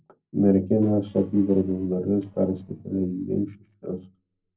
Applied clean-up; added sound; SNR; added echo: neural separator model SepFormer DNS4.